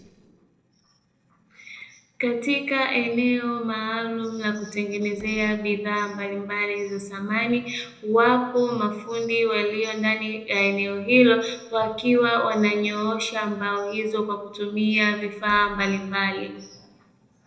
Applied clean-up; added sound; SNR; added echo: neural separator model SepFormer DNS4.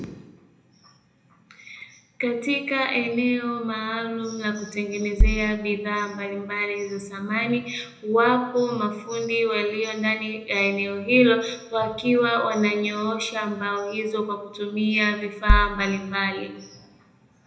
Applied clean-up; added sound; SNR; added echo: none; Bass drum; -5 dB; reverberation time 0.8 s.